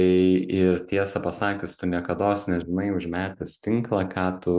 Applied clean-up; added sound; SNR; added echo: none; none; none; none.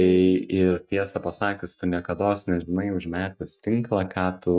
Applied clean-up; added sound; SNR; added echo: neural mask model DeepFilterNet 3.